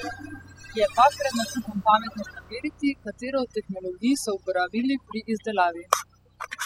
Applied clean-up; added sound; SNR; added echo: classical method spectral subtraction.